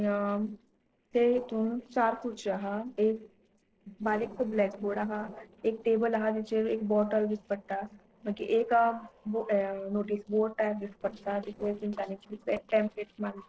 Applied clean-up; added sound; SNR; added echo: neural separator model SepFormer DNS4.